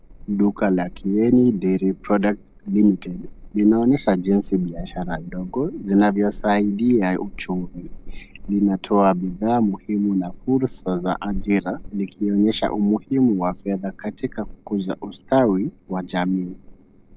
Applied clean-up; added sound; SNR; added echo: neural separator model SepFormer DNS4.